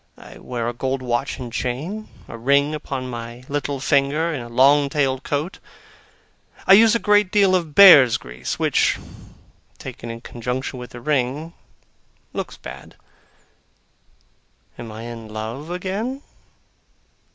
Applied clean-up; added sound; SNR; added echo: none; none; none; none.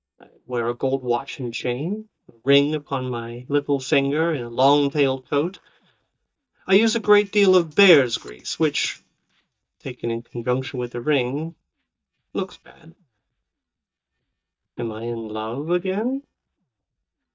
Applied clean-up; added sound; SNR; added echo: neural mask model DeepFilterNet 3.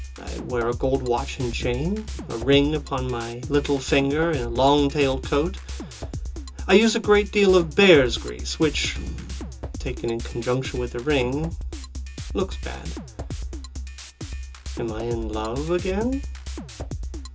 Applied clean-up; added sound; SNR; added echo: none; Drum kit; 9 dB; reverberation time 0.2 s.